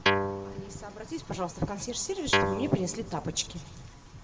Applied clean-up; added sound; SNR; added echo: none; Guitar; -4 dB; reverberation time 1.1 s.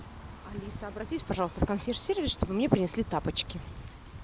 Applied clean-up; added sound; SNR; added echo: none; none; none; none.